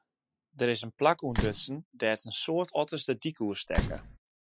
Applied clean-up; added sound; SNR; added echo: classical method Wiener filter.